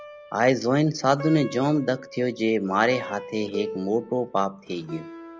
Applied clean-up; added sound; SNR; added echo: none; Plucked string instrument; 15 dB; none.